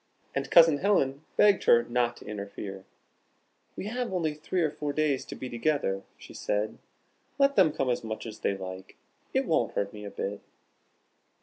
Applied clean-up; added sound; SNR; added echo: none; none; none; none.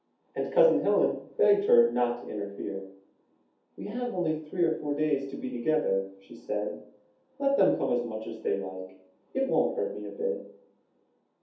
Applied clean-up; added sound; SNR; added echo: none; none; none; reverberation time 0.6 s.